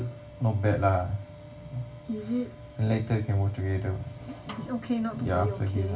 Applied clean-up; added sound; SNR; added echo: none; Snare drum; 20 dB; reverberation time 0.2 s.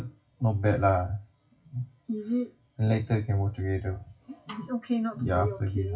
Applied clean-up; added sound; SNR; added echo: classical method WPE with log-MMSE.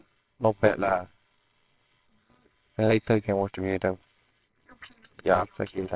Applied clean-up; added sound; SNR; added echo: neural separator model SepFormer WHAMR!.